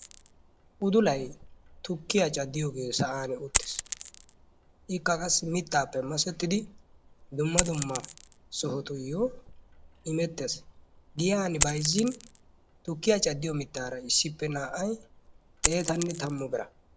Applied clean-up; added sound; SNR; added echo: none; Coin (dropping); 7 dB; none.